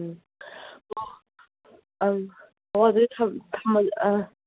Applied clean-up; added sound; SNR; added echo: none; none; none; none.